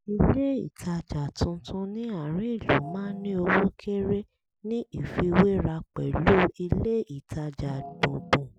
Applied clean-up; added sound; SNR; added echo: none; Organ; 14 dB; none.